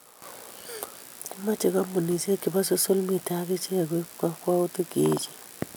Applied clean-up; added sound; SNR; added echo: none; none; none; none.